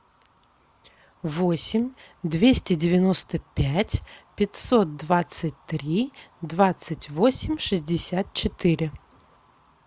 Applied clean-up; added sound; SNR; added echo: none; none; none; none.